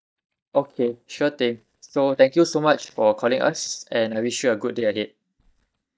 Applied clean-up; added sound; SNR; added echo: neural mask model DeepFilterNet 3.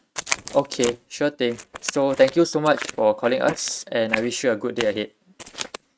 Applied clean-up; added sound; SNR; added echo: neural mask model RNNoise.